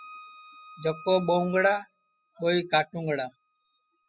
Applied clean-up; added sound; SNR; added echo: classical method spectral subtraction.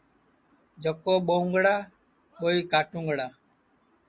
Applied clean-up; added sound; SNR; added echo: none; none; none; none.